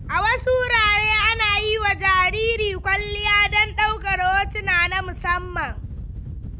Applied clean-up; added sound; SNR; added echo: none; Wind / Boat, Water vehicle; 10 dB; none.